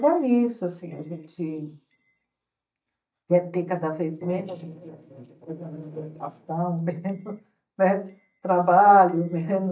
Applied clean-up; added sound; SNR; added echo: neural mask model DeepFilterNet 3.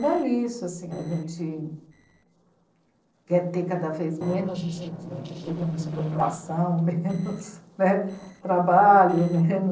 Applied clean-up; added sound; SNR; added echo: neural separator model SepFormer DNS4.